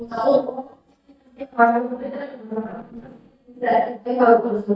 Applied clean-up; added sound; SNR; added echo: neural mask model DeepFilterNet 3.